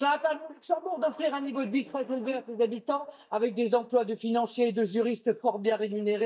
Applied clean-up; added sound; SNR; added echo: neural mask model DeepFilterNet 3.